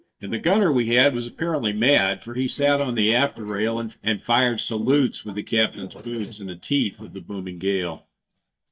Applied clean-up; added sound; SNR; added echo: neural mask model DeepFilterNet 3.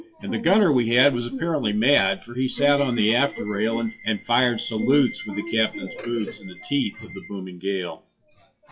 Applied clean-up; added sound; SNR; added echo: classical method WPE with log-MMSE.